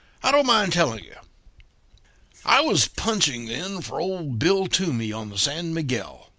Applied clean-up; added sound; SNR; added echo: none; none; none; none.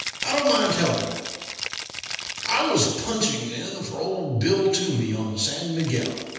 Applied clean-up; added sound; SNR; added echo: none; Rattle (instrument); 11 dB; reverberation time 1.1 s.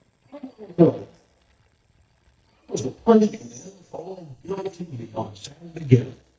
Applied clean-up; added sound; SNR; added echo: neural mask model DeepFilterNet 3.